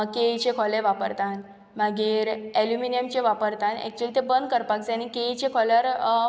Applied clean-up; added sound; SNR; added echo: none; none; none; none.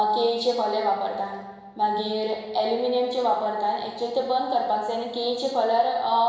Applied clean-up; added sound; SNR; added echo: none; none; none; reverberation time 1.0 s.